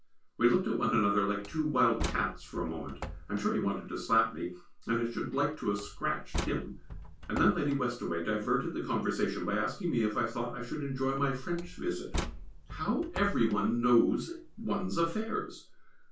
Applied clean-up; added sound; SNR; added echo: none; Slam; 11 dB; reverberation time 0.2 s.